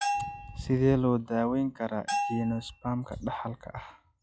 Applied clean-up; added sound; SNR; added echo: classical method log-MMSE.